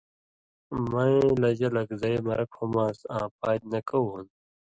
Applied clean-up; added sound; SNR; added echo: none; none; none; none.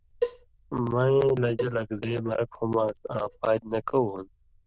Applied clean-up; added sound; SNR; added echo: neural diffusion model UNIVERSE++.